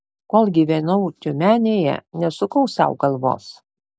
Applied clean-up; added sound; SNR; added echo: none; none; none; none.